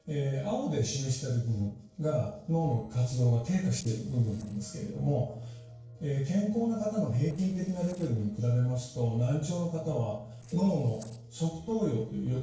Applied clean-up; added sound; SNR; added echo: neural separator model SepFormer DNS4.